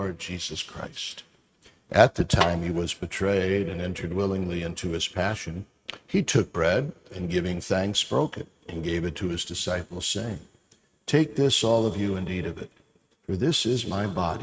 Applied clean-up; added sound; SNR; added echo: neural mask model RNNoise.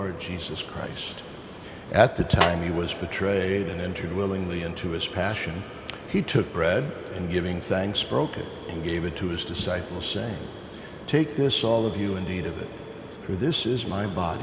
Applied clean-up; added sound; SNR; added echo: none; Snare drum; 4 dB; none.